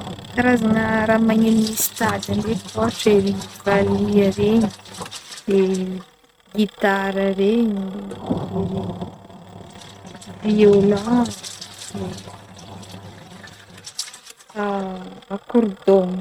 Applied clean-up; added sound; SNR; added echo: neural mask model RNNoise.